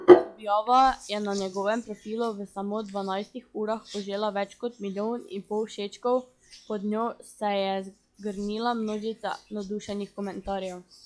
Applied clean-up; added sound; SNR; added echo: classical method log-MMSE.